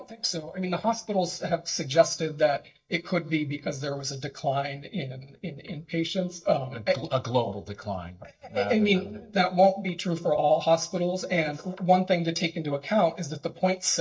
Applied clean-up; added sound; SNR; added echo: neural mask model DeepFilterNet 3.